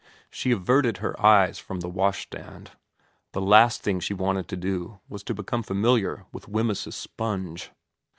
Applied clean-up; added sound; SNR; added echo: none; none; none; none.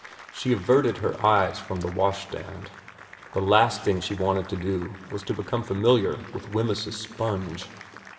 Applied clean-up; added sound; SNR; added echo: none; Applause; 19 dB; reverberation time 1.5 s.